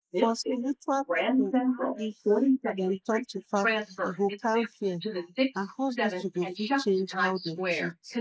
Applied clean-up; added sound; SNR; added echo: neural mask model Resemble Enhance denoiser.